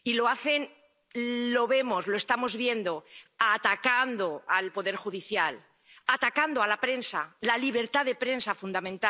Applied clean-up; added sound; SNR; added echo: none; none; none; none.